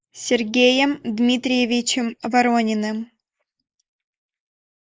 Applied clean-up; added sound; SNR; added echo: neural mask model Resemble Enhance denoiser.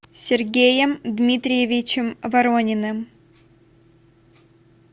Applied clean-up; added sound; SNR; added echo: none; none; none; none.